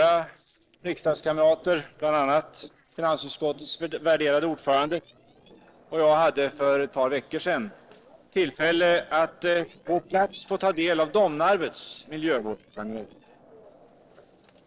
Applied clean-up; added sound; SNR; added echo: neural separator model SepFormer DNS4.